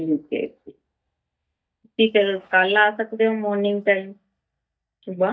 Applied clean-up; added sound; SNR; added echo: neural mask model DeepFilterNet 3.